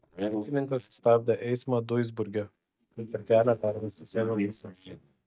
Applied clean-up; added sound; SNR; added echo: neural mask model DeepFilterNet 3.